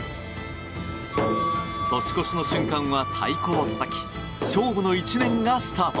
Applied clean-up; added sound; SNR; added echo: none; none; none; none.